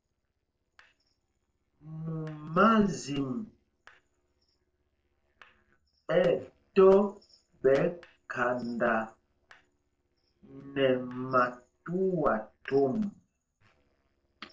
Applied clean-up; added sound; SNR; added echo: neural separator model SepFormer DNS4.